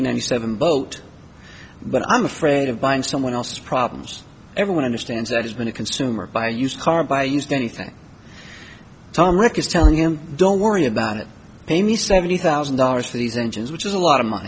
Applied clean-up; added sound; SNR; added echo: none; none; none; none.